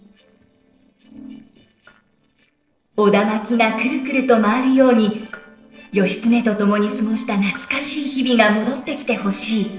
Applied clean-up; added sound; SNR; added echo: neural separator model SepFormer DNS4.